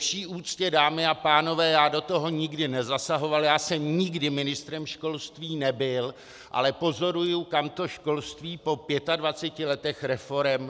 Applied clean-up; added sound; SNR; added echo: none; none; none; none.